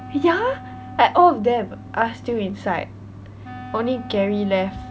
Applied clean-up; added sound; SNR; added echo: none; Wind instrument, woodwind instrument; 18 dB; none.